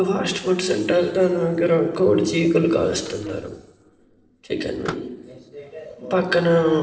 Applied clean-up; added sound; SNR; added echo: neural separator model SepFormer DNS4.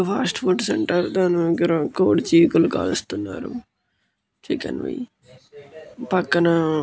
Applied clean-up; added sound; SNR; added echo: none; none; none; none.